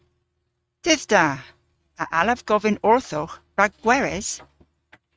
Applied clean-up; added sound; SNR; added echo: neural mask model RNNoise.